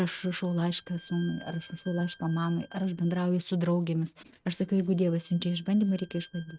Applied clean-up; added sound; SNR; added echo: neural mask model RNNoise.